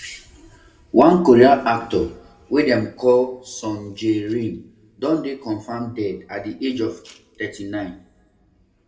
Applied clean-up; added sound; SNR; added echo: none; none; none; reverberation time 0.7 s.